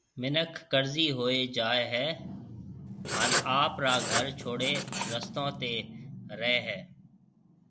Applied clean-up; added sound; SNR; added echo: none; Writing; 3 dB; none.